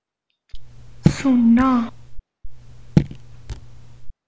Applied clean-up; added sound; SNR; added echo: none; Raindrop / Drip; 2 dB; none.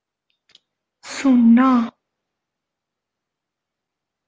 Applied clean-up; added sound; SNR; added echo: none; none; none; none.